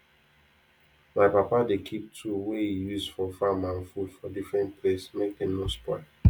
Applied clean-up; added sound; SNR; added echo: none; none; none; none.